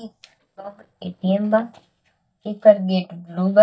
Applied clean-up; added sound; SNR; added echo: neural mask model DeepFilterNet 3.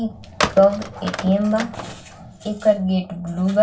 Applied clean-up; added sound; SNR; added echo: none; Telephone; 8 dB; reverberation time 0.2 s.